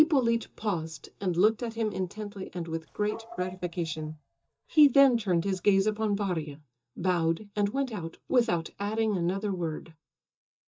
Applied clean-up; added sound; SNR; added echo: neural mask model DeepFilterNet 3.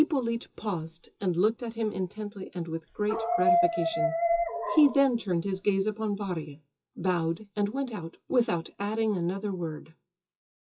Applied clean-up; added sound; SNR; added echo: classical method WPE with log-MMSE.